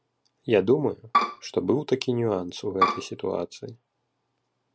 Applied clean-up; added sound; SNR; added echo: none; Bowed string instrument; -3 dB; none.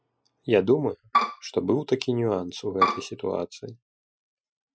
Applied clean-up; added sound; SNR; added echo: classical method Wiener filter.